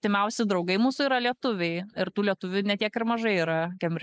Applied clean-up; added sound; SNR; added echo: neural mask model Resemble Enhance denoiser.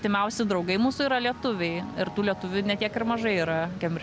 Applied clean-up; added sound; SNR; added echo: none; Mallet percussion; 19 dB; none.